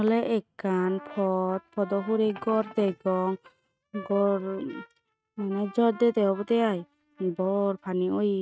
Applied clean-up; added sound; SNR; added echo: neural mask model RNNoise.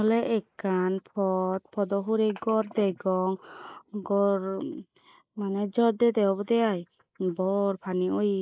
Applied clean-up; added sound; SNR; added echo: neural mask model Resemble Enhance denoiser.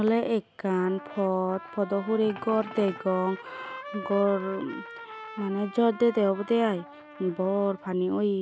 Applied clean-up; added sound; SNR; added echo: none; Trumpet; 16 dB; none.